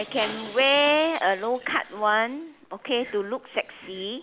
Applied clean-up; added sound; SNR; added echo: none; Shatter; 17 dB; none.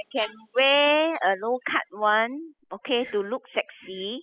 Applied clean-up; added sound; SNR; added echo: classical method spectral subtraction.